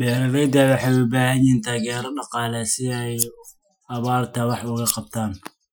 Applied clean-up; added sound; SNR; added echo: classical method Wiener filter.